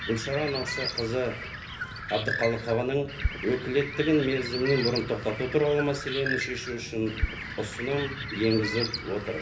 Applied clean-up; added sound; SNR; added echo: none; Bird; 6 dB; reverberation time 0.3 s.